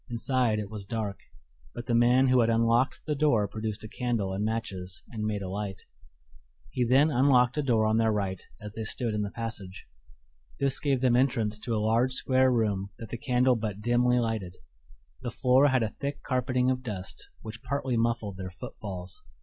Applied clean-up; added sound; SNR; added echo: none; none; none; none.